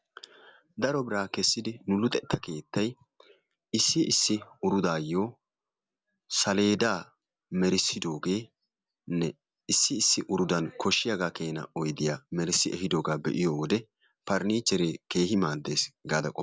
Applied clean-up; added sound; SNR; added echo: none; none; none; none.